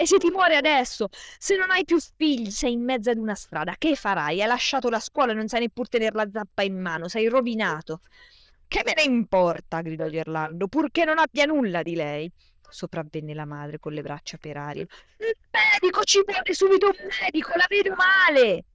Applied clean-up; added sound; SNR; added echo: neural diffusion model UNIVERSE++.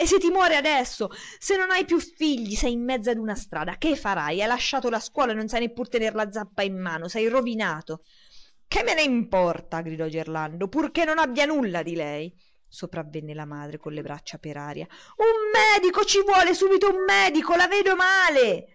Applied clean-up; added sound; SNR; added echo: neural mask model Resemble Enhance denoiser.